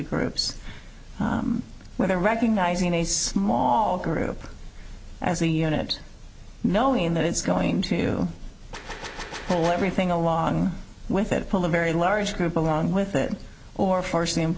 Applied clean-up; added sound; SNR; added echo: none; Gunshot, gunfire; 14 dB; none.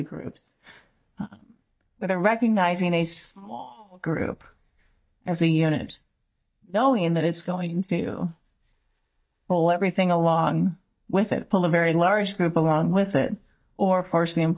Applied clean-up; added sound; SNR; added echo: neural mask model DeepFilterNet 3.